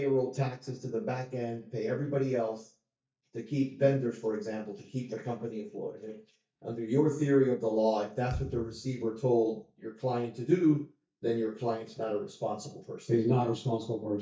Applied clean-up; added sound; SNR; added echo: neural mask model DeepFilterNet 3.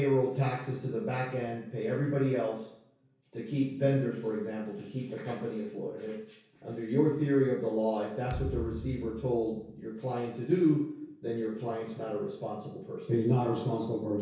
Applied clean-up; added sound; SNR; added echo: none; Thump, thud; 11 dB; reverberation time 0.6 s.